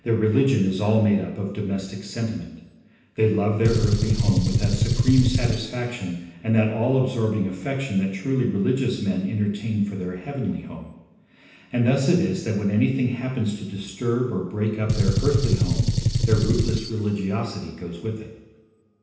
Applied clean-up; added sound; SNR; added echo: none; Gunshot, gunfire; -1 dB; reverberation time 0.9 s.